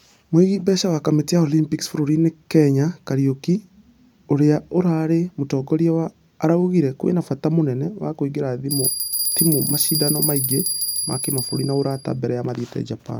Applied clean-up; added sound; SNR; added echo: none; Bell; 3 dB; none.